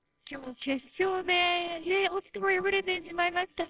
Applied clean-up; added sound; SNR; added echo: neural separator model SepFormer WHAMR!.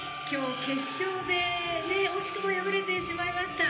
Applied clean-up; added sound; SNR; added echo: none; Wind instrument, woodwind instrument; 9 dB; reverberation time 0.8 s.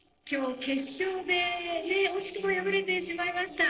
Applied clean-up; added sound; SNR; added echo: neural separator model SepFormer DNS4.